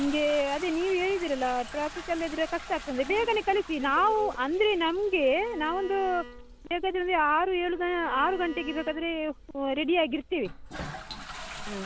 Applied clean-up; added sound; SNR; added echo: none; Toilet flush + Bowed string instrument; 14 dB; none.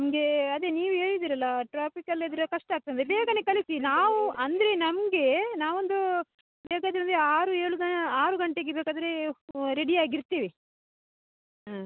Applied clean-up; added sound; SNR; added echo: none; none; none; none.